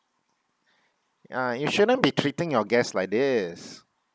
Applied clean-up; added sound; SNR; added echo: none; none; none; none.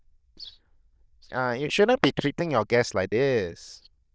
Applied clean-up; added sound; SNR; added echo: neural diffusion model UNIVERSE++.